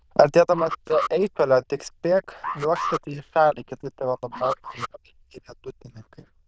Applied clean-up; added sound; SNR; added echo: neural diffusion model UNIVERSE++.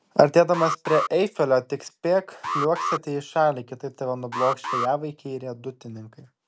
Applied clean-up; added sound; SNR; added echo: none; Alarm; 7 dB; none.